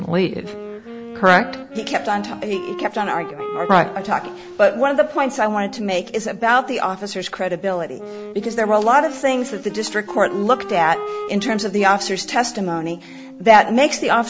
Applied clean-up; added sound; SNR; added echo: none; Wind instrument, woodwind instrument; 14 dB; none.